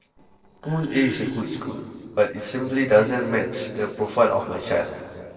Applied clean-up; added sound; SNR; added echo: neural separator model SepFormer DNS4.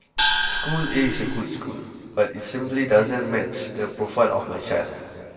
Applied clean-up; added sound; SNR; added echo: none; Gong; -1 dB; reverberation time 2.6 s.